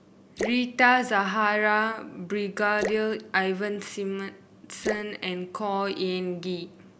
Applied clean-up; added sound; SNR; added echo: none; Drip / Splash, splatter; 13 dB; none.